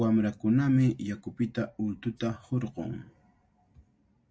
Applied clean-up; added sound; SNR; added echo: none; none; none; none.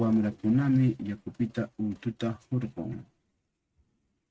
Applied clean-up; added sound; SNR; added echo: neural mask model RNNoise.